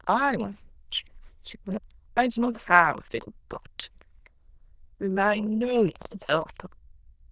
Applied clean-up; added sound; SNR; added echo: neural diffusion model UNIVERSE++.